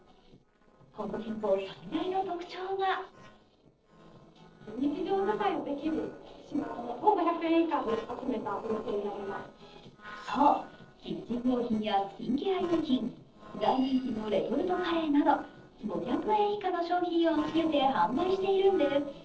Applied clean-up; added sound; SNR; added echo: neural separator model SepFormer DNS4.